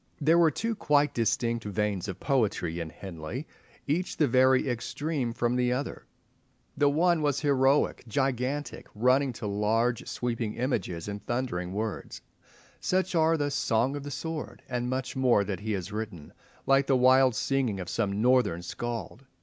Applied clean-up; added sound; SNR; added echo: none; none; none; none.